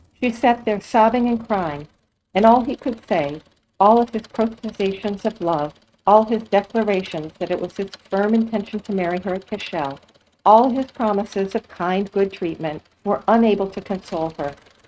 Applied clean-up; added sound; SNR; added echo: neural mask model RNNoise.